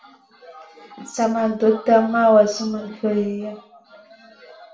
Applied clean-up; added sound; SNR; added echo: none; none; none; reverberation time 0.4 s.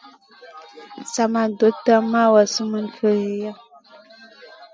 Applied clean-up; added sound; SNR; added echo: none; none; none; none.